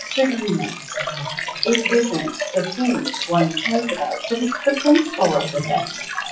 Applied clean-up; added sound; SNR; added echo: classical method WPE with log-MMSE.